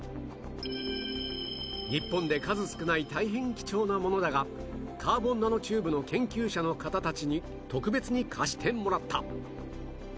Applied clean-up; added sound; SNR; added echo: none; none; none; none.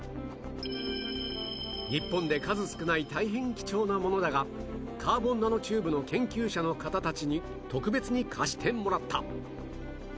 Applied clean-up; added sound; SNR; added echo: none; Wind instrument, woodwind instrument; 16 dB; none.